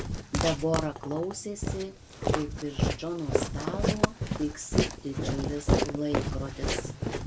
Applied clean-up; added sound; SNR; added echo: none; Walk, footsteps; -4 dB; none.